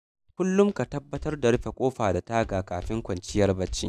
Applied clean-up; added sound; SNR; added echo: neural mask model DeepFilterNet 3.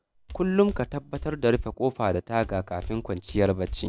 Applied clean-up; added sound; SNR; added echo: none; Walk, footsteps; 13 dB; none.